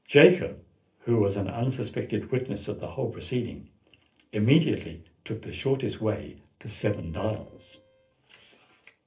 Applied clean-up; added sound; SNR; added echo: neural separator model SepFormer DNS4.